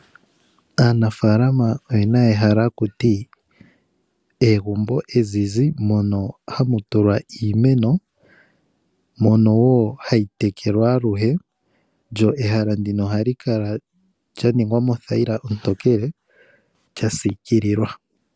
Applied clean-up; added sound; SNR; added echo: none; none; none; none.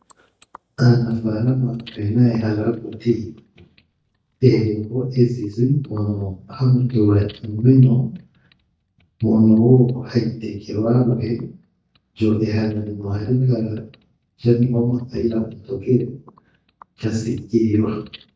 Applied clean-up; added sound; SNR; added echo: neural mask model DeepFilterNet 3.